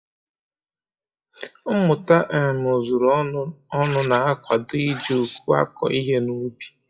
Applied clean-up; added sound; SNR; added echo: classical method WPE with log-MMSE.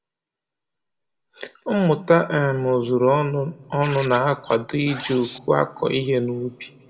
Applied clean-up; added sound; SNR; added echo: none; Scratching (performance technique); 16 dB; reverberation time 2.0 s.